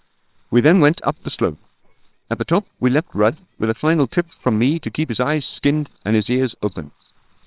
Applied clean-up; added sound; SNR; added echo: neural separator model SepFormer WHAMR!.